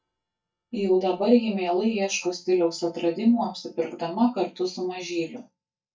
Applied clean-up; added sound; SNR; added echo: neural mask model DeepFilterNet 3.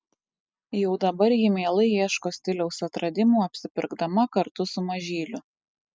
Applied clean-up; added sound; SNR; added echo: none; none; none; none.